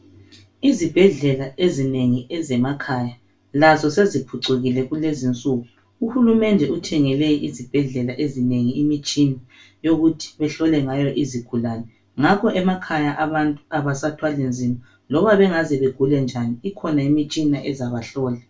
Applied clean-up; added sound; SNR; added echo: none; none; none; reverberation time 0.2 s.